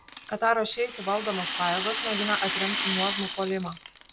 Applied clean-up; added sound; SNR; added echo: none; Rattle; -1 dB; none.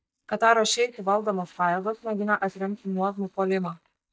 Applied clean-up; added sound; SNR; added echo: neural mask model DeepFilterNet 3.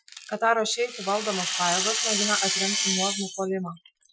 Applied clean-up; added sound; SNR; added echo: classical method Wiener filter.